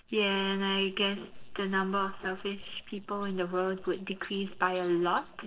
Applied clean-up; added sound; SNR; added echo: neural separator model SepFormer DNS4.